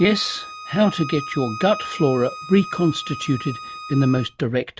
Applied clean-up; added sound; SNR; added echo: none; Bowed string instrument; 13 dB; none.